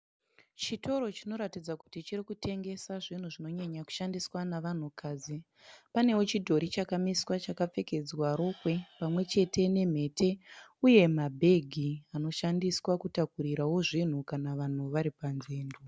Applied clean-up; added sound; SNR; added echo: none; none; none; none.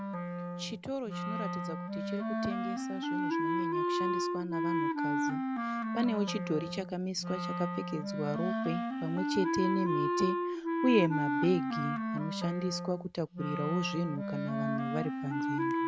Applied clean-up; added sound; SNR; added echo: none; Wind instrument, woodwind instrument; -2 dB; none.